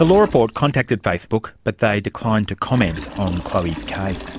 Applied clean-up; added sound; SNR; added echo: none; Liquid; 15 dB; none.